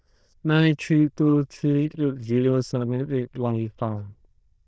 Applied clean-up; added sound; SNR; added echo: neural diffusion model UNIVERSE++.